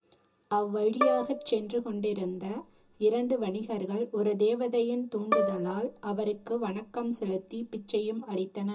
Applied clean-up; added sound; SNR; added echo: none; Bowed string instrument; 5 dB; reverberation time 0.2 s.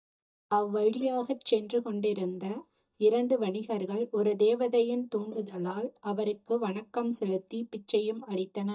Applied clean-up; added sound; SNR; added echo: neural mask model DeepFilterNet 3.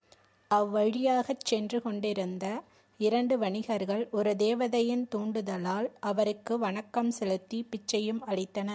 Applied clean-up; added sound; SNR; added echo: none; none; none; none.